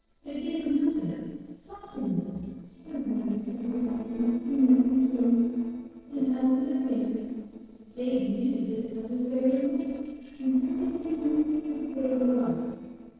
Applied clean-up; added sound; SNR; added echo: neural separator model SepFormer DNS4.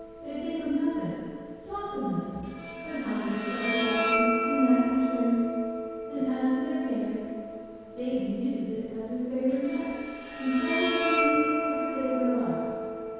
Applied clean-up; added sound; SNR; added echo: none; Bowed string instrument; 3 dB; reverberation time 2.0 s.